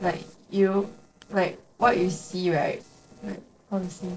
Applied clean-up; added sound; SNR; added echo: neural separator model SepFormer DNS4.